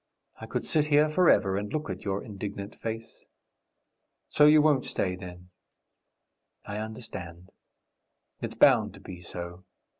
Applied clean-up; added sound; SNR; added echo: none; none; none; none.